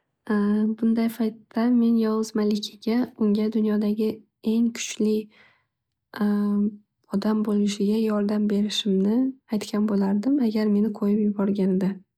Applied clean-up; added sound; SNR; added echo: none; none; none; none.